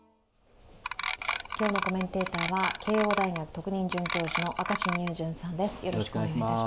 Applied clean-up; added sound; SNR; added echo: none; Clock; 1 dB; reverberation time 0.5 s.